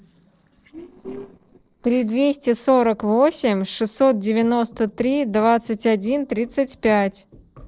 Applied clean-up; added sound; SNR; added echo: neural separator model SepFormer DNS4.